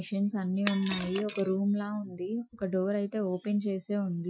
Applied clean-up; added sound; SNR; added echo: classical method Wiener filter.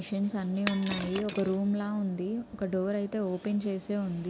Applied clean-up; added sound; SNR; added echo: none; Shatter; 11 dB; none.